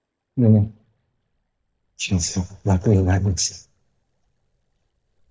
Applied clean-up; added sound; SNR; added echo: neural mask model DeepFilterNet 3.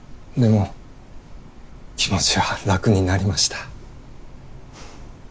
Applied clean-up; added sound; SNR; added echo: none; none; none; none.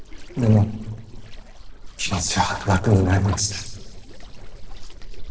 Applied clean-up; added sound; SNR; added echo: neural separator model SepFormer DNS4.